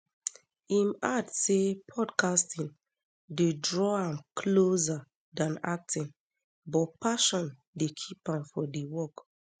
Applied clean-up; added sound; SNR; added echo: none; none; none; none.